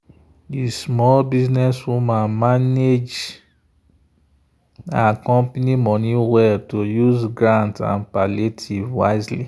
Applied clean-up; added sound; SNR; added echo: none; none; none; none.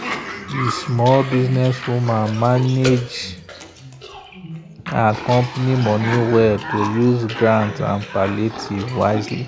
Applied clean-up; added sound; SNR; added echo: none; Cough; 10 dB; none.